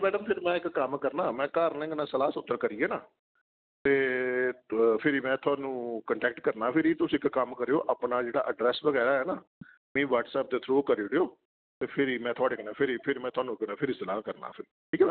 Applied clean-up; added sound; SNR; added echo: none; none; none; none.